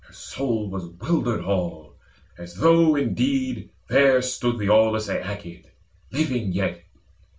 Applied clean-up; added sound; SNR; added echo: none; none; none; reverberation time 0.2 s.